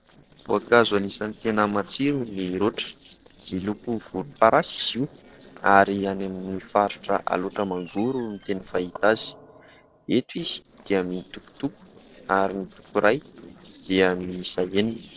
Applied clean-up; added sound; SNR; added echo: neural separator model SepFormer DNS4.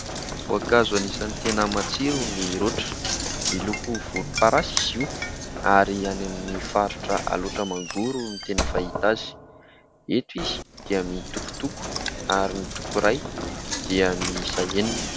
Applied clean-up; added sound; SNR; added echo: none; Knock; 5 dB; none.